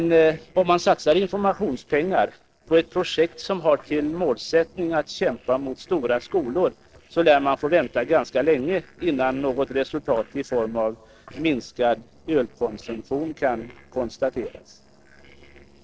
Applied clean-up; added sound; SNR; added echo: neural separator model SepFormer DNS4.